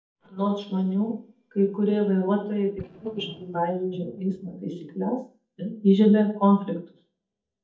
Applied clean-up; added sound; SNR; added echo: neural mask model DeepFilterNet 3.